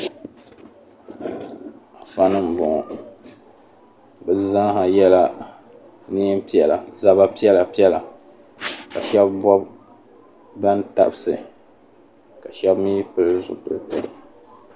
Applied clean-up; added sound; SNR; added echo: none; none; none; none.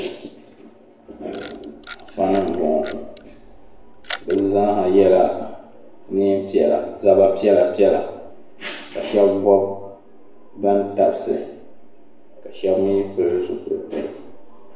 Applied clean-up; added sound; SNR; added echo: none; Camera; 16 dB; reverberation time 0.8 s.